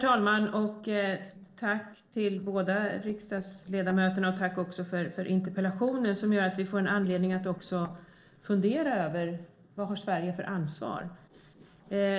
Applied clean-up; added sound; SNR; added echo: neural separator model SepFormer DNS4.